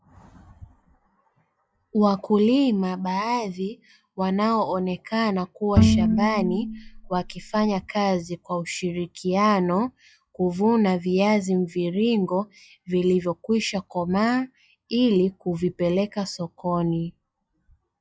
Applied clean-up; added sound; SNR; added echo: classical method log-MMSE.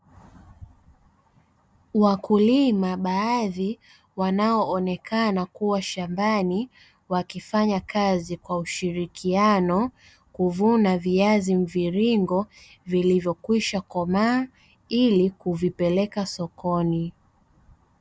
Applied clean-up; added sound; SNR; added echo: none; none; none; none.